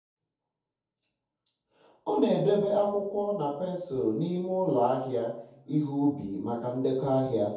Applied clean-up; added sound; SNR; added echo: none; none; none; reverberation time 0.6 s.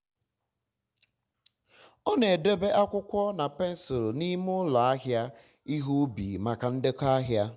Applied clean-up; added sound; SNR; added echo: none; none; none; none.